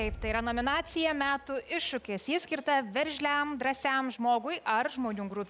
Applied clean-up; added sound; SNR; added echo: none; none; none; none.